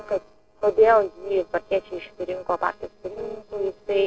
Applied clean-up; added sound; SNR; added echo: neural separator model SepFormer DNS4.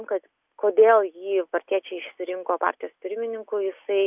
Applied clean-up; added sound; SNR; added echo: none; none; none; none.